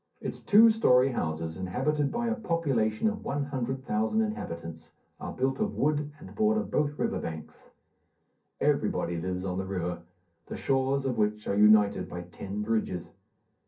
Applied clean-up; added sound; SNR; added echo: none; none; none; reverberation time 0.3 s.